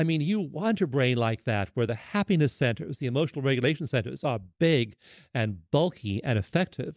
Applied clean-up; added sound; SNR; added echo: none; none; none; none.